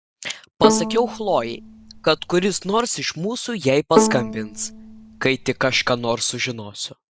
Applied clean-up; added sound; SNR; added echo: none; Bowed string instrument; 2 dB; none.